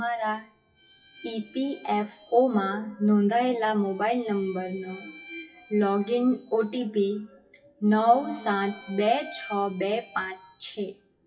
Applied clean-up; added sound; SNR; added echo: classical method WPE with log-MMSE.